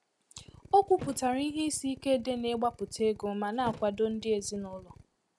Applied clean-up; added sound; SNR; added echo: none; Drill + Thump, thud; 18 dB; none.